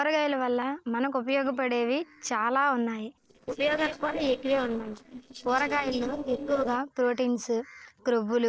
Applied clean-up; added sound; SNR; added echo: neural separator model SepFormer DNS4.